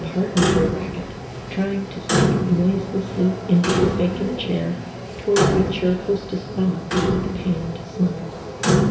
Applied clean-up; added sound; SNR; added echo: none; Clock; 0 dB; reverberation time 1.1 s.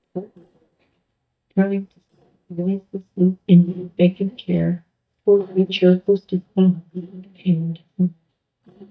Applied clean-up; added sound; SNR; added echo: neural mask model DeepFilterNet 3.